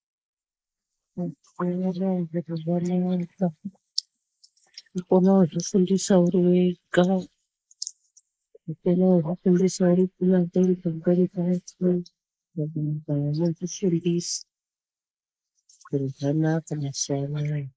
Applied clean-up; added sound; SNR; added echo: neural mask model Resemble Enhance denoiser.